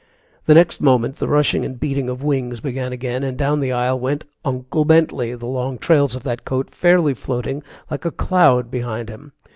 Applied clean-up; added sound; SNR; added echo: none; none; none; none.